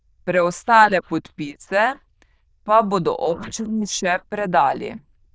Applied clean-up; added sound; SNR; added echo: neural diffusion model UNIVERSE++.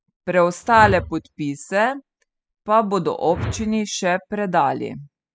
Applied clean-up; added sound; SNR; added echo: classical method spectral subtraction.